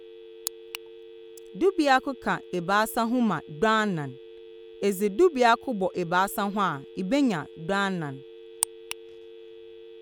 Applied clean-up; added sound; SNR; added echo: none; Telephone; 18 dB; none.